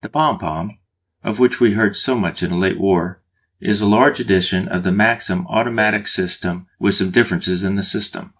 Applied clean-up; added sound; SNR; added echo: neural mask model DeepFilterNet 3.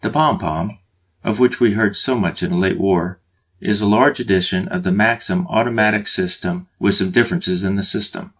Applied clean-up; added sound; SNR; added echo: neural mask model RNNoise.